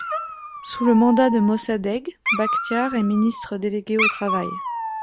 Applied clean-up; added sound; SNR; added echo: none; Dog; 6 dB; none.